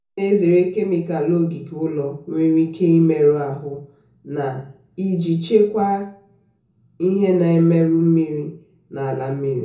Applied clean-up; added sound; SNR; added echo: none; none; none; reverberation time 0.6 s.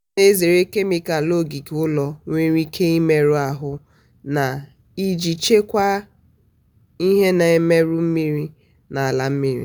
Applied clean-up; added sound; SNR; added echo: none; none; none; none.